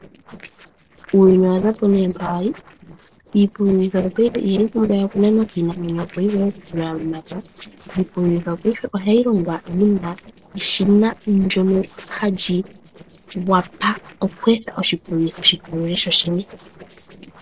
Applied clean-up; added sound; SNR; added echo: neural separator model SepFormer DNS4.